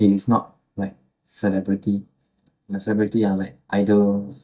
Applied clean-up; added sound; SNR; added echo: neural mask model DeepFilterNet 3.